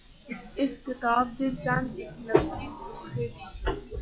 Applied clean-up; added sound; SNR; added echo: classical method log-MMSE.